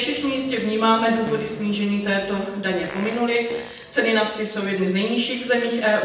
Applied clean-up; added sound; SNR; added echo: none; Fart; 18 dB; reverberation time 0.9 s.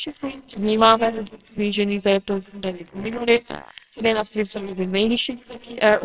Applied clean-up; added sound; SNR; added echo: neural separator model SepFormer WHAMR!.